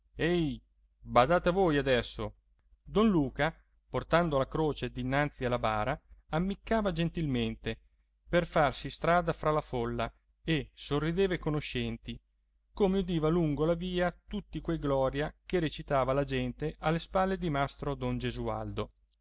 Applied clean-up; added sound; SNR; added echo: none; none; none; none.